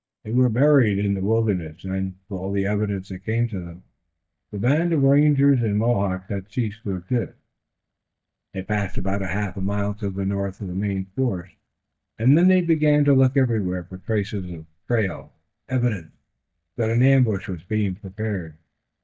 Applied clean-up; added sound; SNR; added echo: neural mask model DeepFilterNet 3.